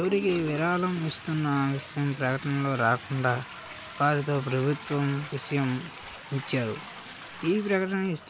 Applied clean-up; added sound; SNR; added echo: none; Toilet flush; 15 dB; none.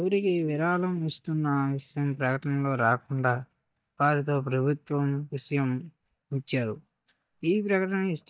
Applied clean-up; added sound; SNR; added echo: neural mask model DeepFilterNet 3.